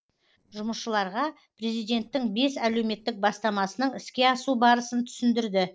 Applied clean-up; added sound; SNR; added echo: neural separator model SepFormer DNS4.